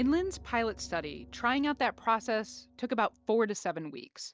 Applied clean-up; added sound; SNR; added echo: none; none; none; none.